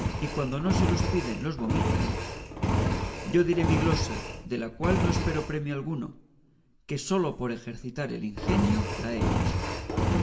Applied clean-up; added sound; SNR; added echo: none; Engine; -1 dB; reverberation time 0.6 s.